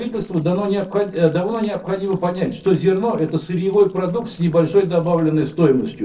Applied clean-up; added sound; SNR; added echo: neural separator model SepFormer DNS4.